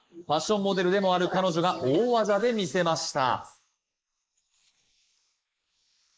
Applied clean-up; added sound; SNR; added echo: neural mask model Resemble Enhance denoiser.